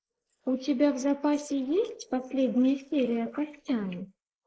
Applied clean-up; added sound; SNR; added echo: neural mask model Resemble Enhance denoiser.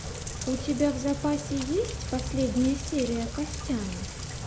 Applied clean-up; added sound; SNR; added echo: none; Rain; 6 dB; none.